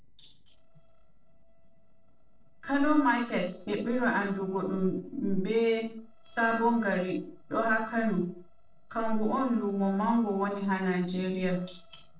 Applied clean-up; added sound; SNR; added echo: neural separator model SepFormer DNS4.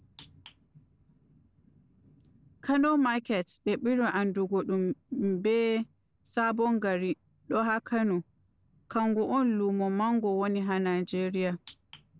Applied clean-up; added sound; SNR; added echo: none; none; none; none.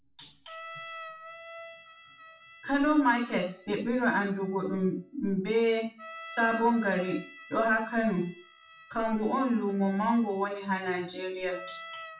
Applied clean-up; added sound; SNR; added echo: classical method WPE with log-MMSE.